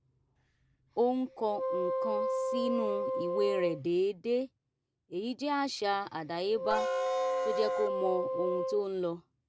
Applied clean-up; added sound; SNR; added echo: none; Wind instrument, woodwind instrument + Wind instrument, woodwind instrument; 0 dB; none.